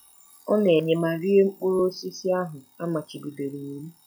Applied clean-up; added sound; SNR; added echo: classical method log-MMSE.